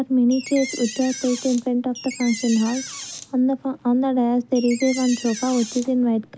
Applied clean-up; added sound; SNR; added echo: none; Door; 13 dB; none.